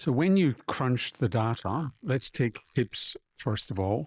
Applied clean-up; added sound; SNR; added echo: neural mask model Resemble Enhance denoiser.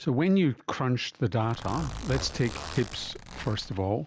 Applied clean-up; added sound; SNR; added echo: none; Zipper (clothing); 11 dB; none.